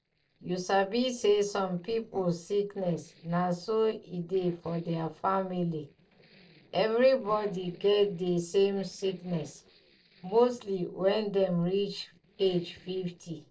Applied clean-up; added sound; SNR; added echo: neural separator model SepFormer DNS4.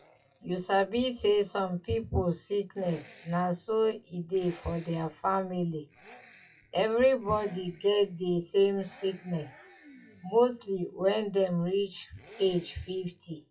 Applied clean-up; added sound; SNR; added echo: classical method WPE with log-MMSE.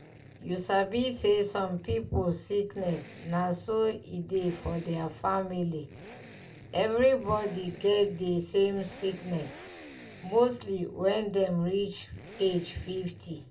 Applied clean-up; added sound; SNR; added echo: none; Accelerating, revving, vroom; 19 dB; reverberation time 0.2 s.